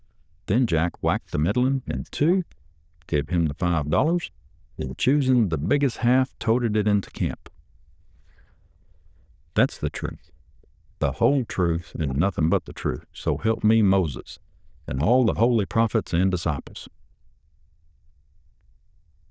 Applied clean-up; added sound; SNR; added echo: neural diffusion model UNIVERSE++.